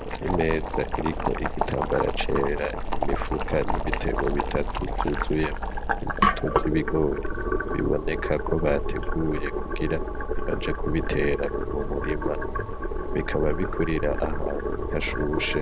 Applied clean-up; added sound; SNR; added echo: none; Boiling; -2 dB; none.